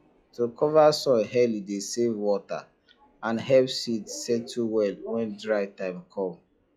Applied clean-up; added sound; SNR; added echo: classical method log-MMSE.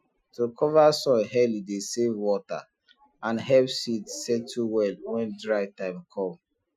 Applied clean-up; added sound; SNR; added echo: classical method Wiener filter.